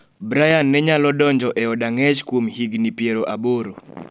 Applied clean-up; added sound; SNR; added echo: none; none; none; none.